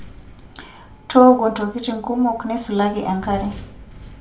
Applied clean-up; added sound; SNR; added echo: none; Wind; 19 dB; reverberation time 0.3 s.